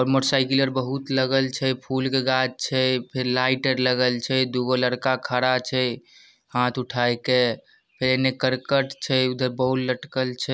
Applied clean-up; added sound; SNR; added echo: none; none; none; none.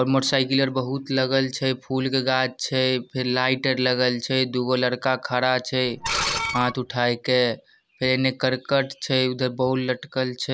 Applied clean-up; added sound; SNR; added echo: none; Screech; 4 dB; none.